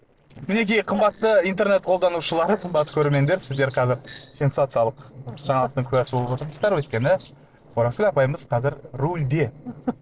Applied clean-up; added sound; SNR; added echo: neural separator model SepFormer DNS4.